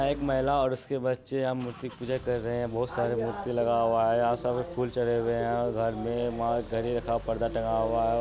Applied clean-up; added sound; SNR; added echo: none; Idling / Engine starting / Accelerating, revving, vroom / Car; 18 dB; none.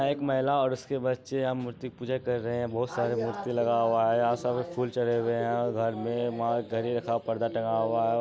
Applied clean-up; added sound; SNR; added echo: none; none; none; none.